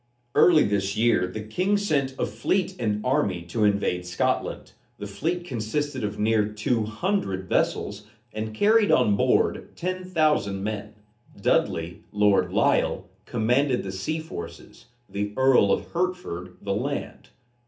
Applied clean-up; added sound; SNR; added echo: none; none; none; reverberation time 0.3 s.